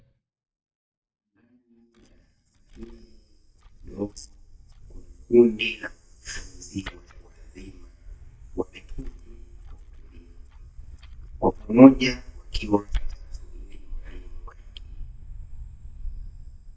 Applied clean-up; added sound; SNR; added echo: neural mask model DeepFilterNet 3.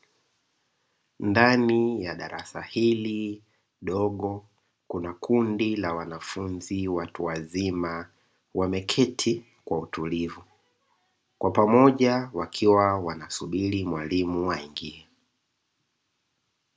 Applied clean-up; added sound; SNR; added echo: none; none; none; none.